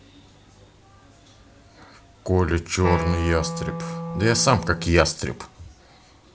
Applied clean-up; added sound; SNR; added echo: none; Wind instrument, woodwind instrument; 7 dB; none.